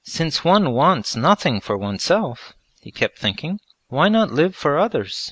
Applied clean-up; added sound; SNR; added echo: none; none; none; none.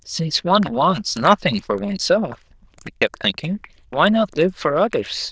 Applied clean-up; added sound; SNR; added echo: neural diffusion model UNIVERSE++.